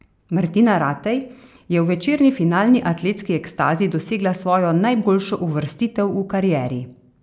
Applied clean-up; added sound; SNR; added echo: none; none; none; none.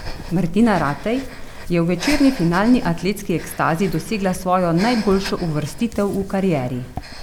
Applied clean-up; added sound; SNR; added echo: none; Breathing; 11 dB; none.